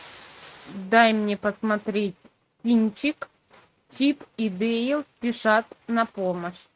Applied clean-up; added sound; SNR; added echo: neural mask model RNNoise.